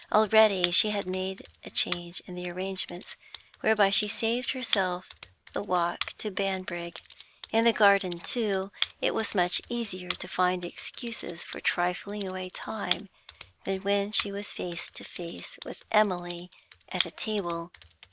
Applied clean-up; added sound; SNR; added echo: none; Computer keyboard; 5 dB; none.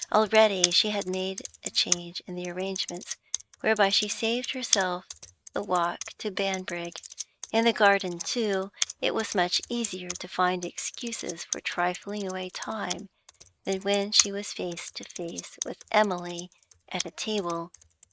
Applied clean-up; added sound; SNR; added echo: neural mask model RNNoise.